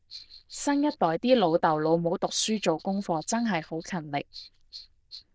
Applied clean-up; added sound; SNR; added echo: neural diffusion model UNIVERSE++.